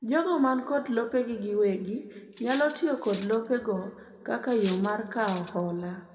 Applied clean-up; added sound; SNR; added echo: none; Cutlery, silverware; 11 dB; reverberation time 1.7 s.